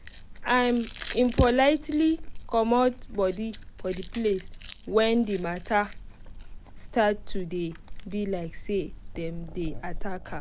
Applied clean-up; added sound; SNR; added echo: none; Chewing, mastication; 9 dB; none.